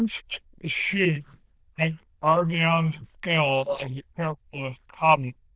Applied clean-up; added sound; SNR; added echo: neural diffusion model UNIVERSE++.